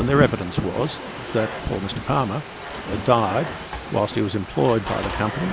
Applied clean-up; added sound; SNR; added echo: none; Thunder + Domestic sounds, home sounds; 7 dB; none.